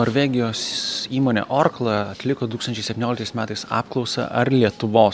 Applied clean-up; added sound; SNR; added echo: none; none; none; none.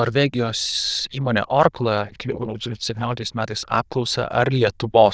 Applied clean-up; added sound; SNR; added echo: neural diffusion model UNIVERSE++.